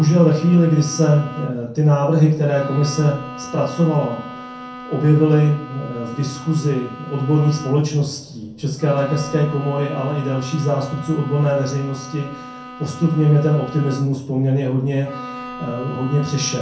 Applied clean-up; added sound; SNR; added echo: none; Bowed string instrument; 15 dB; reverberation time 0.5 s.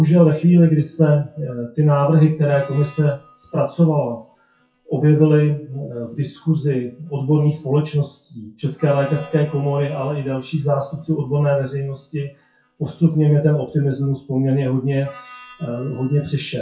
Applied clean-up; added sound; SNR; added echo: classical method WPE with log-MMSE.